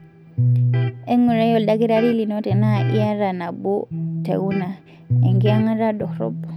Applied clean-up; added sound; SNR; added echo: none; Electric guitar; 1 dB; none.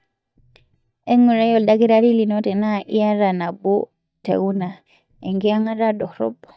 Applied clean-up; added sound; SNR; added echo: neural mask model DeepFilterNet 3.